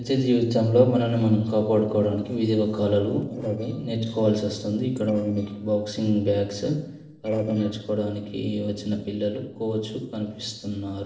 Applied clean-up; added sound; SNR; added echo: neural separator model SepFormer DNS4.